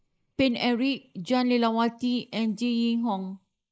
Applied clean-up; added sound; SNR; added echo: neural mask model Resemble Enhance denoiser.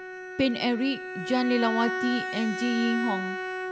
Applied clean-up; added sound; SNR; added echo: none; Bowed string instrument; 5 dB; none.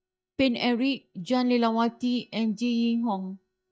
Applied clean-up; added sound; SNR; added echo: neural mask model DeepFilterNet 3.